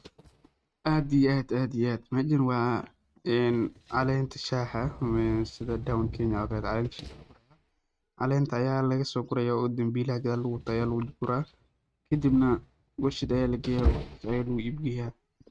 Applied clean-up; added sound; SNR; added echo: neural mask model RNNoise.